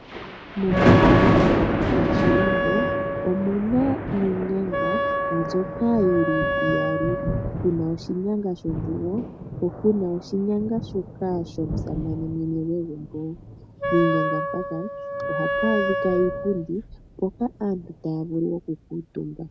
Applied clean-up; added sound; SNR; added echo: none; Wind instrument, woodwind instrument + Thunder; -1 dB; none.